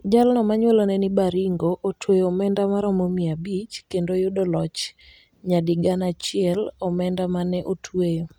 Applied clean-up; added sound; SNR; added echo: none; none; none; none.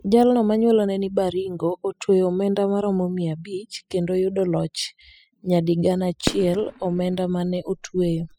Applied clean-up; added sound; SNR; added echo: classical method spectral subtraction.